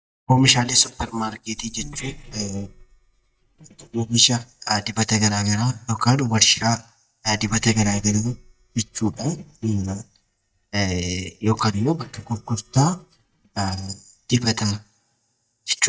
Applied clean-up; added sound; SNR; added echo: neural mask model DeepFilterNet 3.